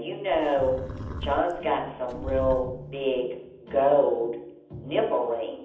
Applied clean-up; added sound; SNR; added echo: none; Livestock, farm animals, working animals; 11 dB; reverberation time 0.8 s.